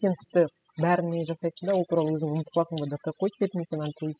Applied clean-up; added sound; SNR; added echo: classical method spectral subtraction.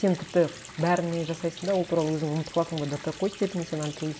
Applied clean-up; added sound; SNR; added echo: none; Water tap, faucet; 16 dB; none.